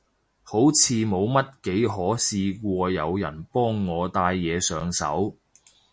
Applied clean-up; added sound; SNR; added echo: none; none; none; none.